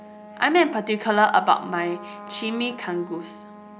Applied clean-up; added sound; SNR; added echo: none; Wind instrument, woodwind instrument; 17 dB; none.